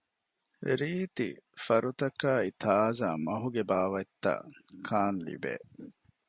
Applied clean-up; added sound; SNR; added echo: none; none; none; none.